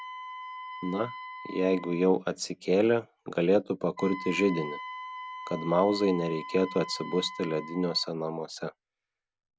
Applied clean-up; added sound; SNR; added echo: none; Wind instrument, woodwind instrument; 13 dB; none.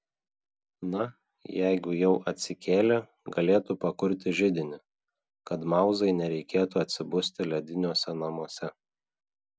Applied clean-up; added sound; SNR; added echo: none; none; none; none.